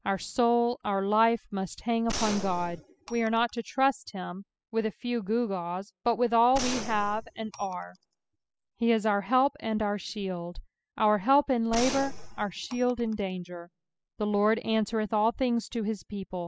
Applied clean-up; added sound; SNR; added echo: classical method spectral subtraction.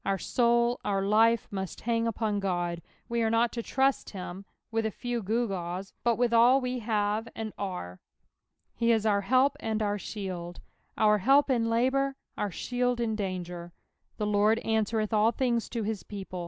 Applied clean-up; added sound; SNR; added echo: none; none; none; none.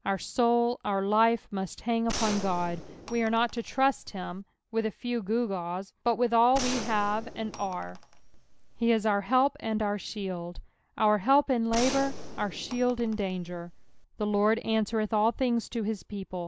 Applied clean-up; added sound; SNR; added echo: none; Gunshot, gunfire; 9 dB; none.